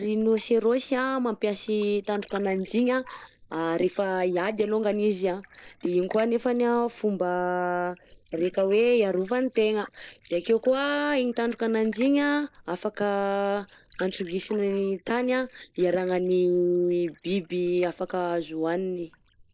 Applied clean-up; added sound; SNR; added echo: neural mask model Resemble Enhance denoiser.